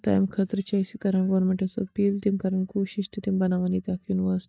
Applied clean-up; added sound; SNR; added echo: neural mask model DeepFilterNet 3.